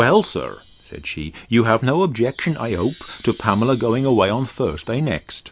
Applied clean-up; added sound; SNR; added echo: none; Wind chime; 14 dB; none.